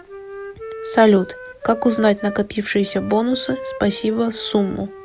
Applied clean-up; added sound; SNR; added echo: none; Wind instrument, woodwind instrument; 14 dB; none.